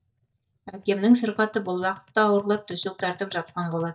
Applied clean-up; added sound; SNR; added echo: neural mask model DeepFilterNet 3.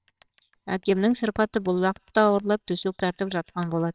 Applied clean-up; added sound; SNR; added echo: neural separator model SepFormer WHAMR!.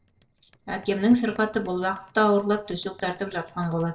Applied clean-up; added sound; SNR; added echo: neural separator model SepFormer DNS4.